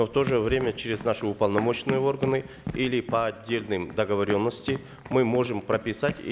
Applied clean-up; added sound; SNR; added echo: none; Run; 12 dB; none.